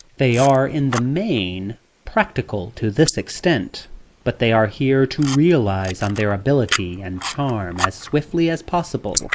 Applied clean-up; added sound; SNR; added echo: neural mask model Resemble Enhance denoiser.